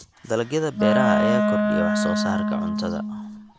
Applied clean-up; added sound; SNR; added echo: none; Wind instrument, woodwind instrument; -5 dB; none.